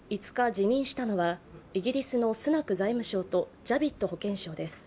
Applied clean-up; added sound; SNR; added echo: none; none; none; none.